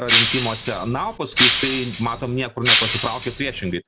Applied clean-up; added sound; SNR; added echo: none; Shatter; -3 dB; none.